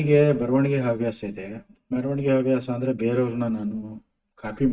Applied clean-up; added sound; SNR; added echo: neural mask model RNNoise.